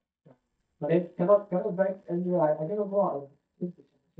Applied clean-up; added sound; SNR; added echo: neural mask model DeepFilterNet 3.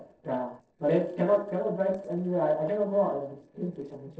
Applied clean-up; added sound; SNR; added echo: neural separator model SepFormer DNS4.